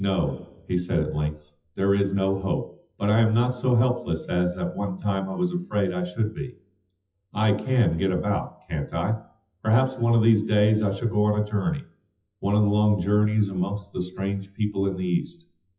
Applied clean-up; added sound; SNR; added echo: classical method WPE with log-MMSE.